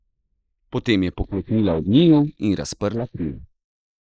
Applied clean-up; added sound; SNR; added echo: neural mask model Resemble Enhance denoiser.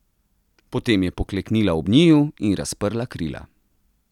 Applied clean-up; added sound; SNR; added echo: none; none; none; none.